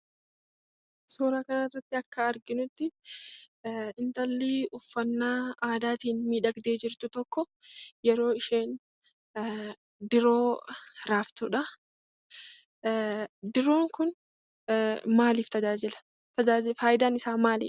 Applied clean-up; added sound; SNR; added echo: none; none; none; none.